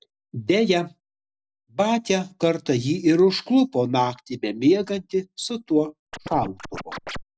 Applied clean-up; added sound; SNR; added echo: none; Scratching (performance technique); 12 dB; none.